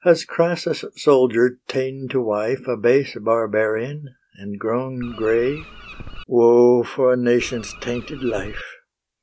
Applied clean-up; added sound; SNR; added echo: none; Bird; 16 dB; none.